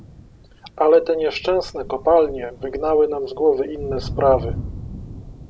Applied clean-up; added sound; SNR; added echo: none; Thunder; 13 dB; none.